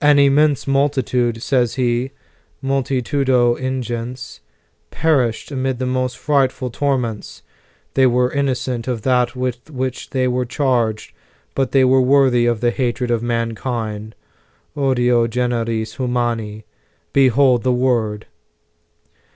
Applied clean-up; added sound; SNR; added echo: none; none; none; none.